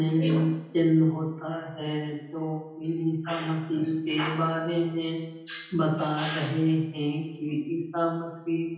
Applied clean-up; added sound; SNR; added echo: none; none; none; reverberation time 0.9 s.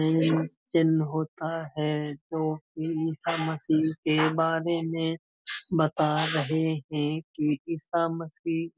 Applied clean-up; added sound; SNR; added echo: none; none; none; none.